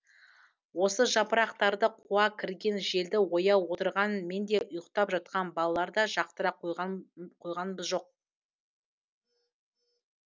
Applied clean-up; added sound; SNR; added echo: none; none; none; none.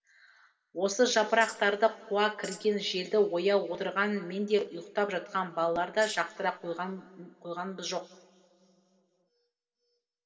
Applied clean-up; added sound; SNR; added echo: none; Tambourine; 16 dB; reverberation time 3.0 s.